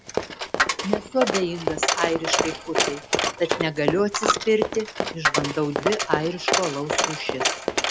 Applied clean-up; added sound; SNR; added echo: none; Run + Coin (dropping); -2 dB; none.